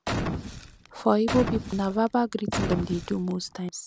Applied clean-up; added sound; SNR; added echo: none; Boom; 6 dB; none.